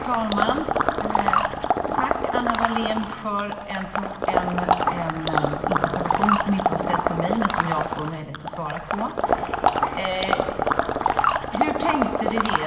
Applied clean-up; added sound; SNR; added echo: none; Water / Liquid; -4 dB; reverberation time 2.2 s.